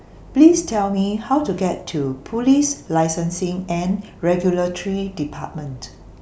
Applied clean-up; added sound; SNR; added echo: none; none; none; none.